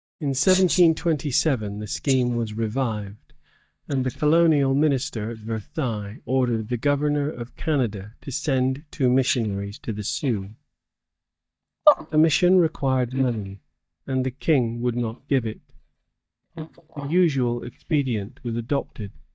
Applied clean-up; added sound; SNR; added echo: neural mask model DeepFilterNet 3.